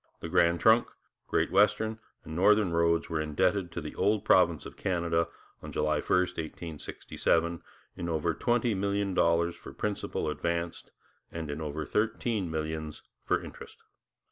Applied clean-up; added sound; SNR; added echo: none; none; none; none.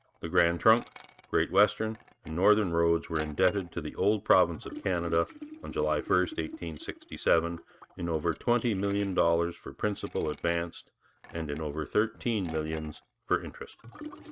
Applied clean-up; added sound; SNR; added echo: neural mask model RNNoise.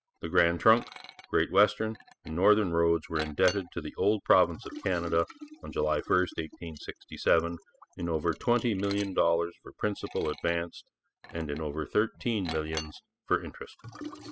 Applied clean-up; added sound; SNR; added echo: classical method spectral subtraction.